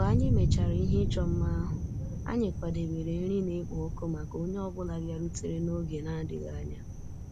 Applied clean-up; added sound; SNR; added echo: none; Thunder; -2 dB; none.